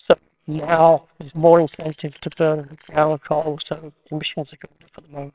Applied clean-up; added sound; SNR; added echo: neural separator model SepFormer WHAMR!.